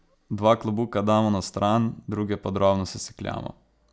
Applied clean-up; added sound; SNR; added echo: none; none; none; none.